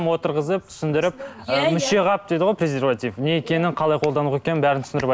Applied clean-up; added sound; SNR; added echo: none; none; none; none.